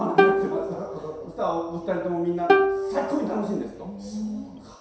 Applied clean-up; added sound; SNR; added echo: none; Plucked string instrument; -2 dB; reverberation time 0.7 s.